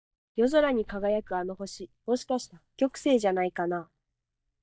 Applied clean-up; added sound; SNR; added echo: neural mask model DeepFilterNet 3.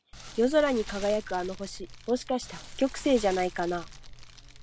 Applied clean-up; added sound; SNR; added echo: none; Fire; 13 dB; none.